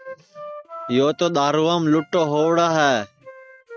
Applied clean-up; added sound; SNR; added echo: neural mask model RNNoise.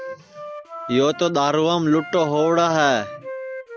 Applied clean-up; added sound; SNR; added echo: none; Wind instrument, woodwind instrument; 14 dB; none.